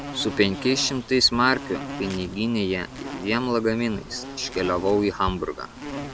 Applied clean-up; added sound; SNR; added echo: none; Insect; 12 dB; none.